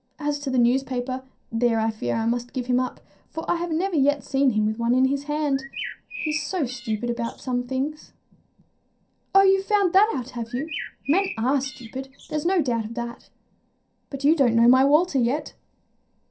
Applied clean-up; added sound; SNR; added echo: none; Bird; 13 dB; reverberation time 0.3 s.